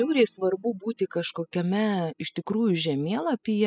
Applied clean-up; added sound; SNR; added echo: classical method spectral subtraction.